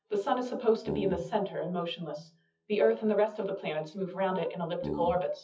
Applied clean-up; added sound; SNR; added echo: classical method WPE with log-MMSE.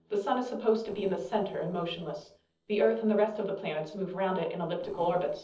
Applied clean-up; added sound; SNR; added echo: neural separator model SepFormer DNS4.